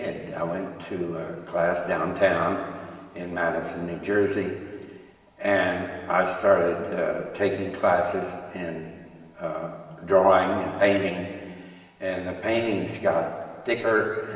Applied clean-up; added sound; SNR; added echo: none; none; none; reverberation time 1.6 s.